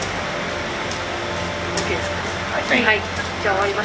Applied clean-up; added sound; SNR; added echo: none; none; none; none.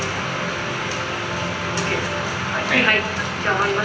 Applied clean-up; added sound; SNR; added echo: none; none; none; reverberation time 0.8 s.